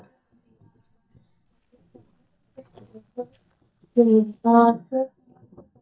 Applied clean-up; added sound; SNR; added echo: neural mask model DeepFilterNet 3.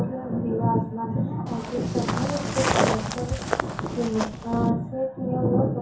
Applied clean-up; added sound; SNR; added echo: none; Walk, footsteps; 3 dB; reverberation time 0.7 s.